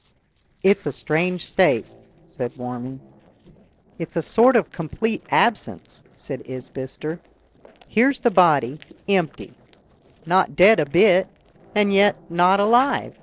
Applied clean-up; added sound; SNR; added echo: neural separator model SepFormer DNS4.